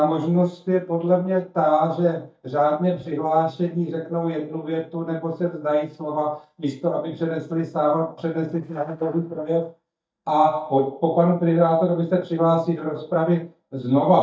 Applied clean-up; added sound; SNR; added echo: neural mask model DeepFilterNet 3.